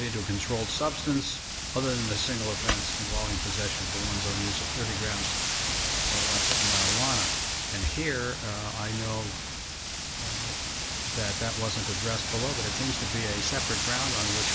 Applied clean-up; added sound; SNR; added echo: none; Wind; -2 dB; none.